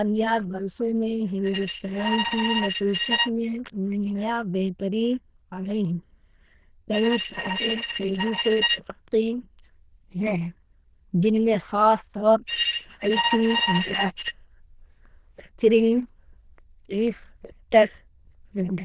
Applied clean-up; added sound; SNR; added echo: neural diffusion model UNIVERSE++.